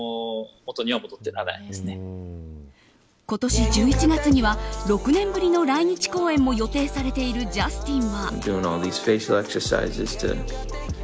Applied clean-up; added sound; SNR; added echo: none; none; none; none.